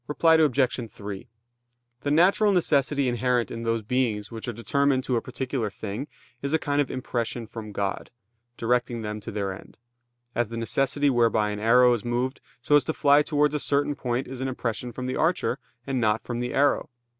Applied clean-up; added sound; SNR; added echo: none; none; none; none.